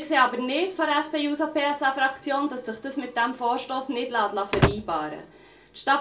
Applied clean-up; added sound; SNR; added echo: none; Slam / Wood; 3 dB; reverberation time 0.3 s.